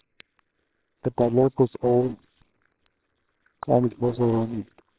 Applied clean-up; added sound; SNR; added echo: neural separator model SepFormer WHAMR!.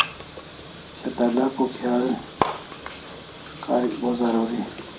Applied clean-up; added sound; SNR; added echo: none; Bathtub (filling or washing) / Water; 7 dB; reverberation time 0.2 s.